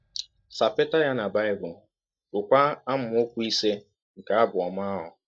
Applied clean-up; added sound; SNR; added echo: neural mask model DeepFilterNet 3.